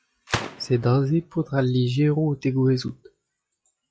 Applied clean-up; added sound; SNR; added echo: classical method log-MMSE.